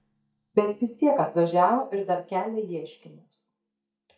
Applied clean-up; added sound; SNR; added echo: neural mask model DeepFilterNet 3.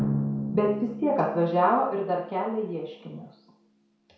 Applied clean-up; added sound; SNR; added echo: none; Drum; 7 dB; reverberation time 0.6 s.